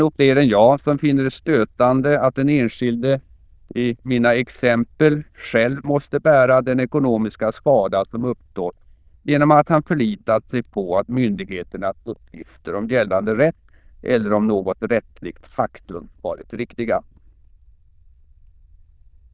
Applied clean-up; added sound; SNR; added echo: neural diffusion model UNIVERSE++.